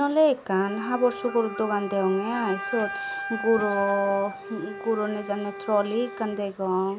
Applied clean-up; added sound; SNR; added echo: none; Wind instrument, woodwind instrument; 10 dB; none.